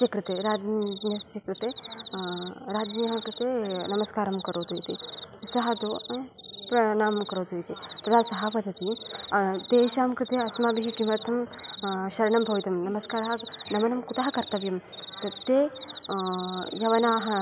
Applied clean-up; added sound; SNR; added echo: none; Cricket; 10 dB; none.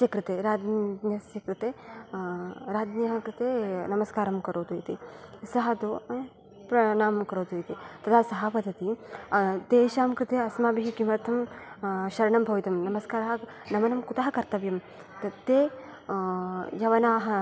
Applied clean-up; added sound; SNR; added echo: none; none; none; none.